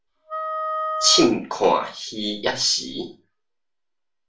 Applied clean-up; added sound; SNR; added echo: none; Wind instrument, woodwind instrument; 4 dB; reverberation time 0.3 s.